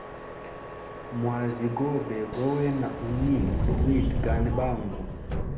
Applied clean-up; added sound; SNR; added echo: none; Subway, metro, underground; 1 dB; reverberation time 0.8 s.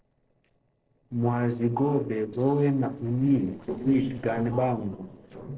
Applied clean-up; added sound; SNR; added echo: neural separator model SepFormer DNS4.